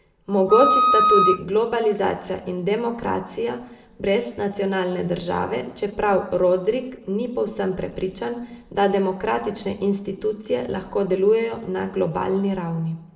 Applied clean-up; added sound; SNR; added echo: none; Wind instrument, woodwind instrument; -5 dB; reverberation time 0.8 s.